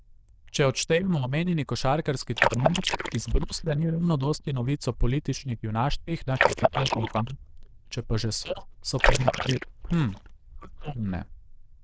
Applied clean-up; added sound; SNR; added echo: neural diffusion model UNIVERSE++.